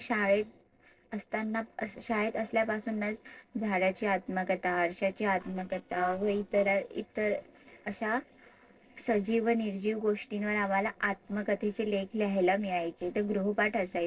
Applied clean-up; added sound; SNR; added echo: neural separator model SepFormer DNS4.